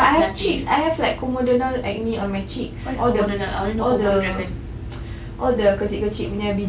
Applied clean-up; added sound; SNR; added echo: none; none; none; none.